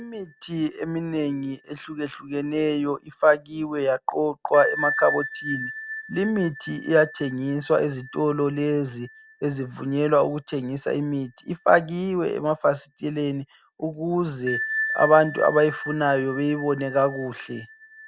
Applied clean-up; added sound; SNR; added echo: none; Bell; 12 dB; none.